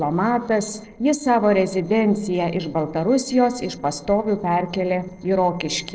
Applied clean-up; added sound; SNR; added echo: neural separator model SepFormer DNS4.